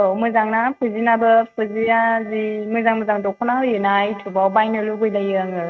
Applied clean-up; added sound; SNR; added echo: neural mask model RNNoise.